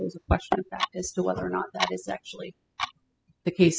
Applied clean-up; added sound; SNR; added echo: classical method spectral subtraction.